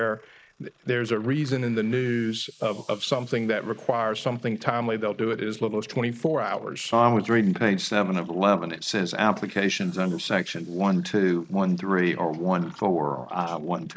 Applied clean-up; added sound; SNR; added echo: neural mask model Resemble Enhance denoiser.